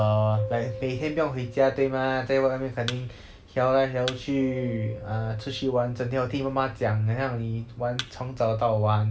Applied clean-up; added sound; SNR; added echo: none; Piano + Thump, thud; 16 dB; none.